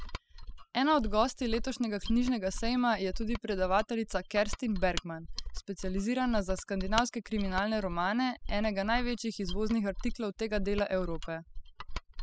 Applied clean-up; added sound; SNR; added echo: classical method spectral subtraction.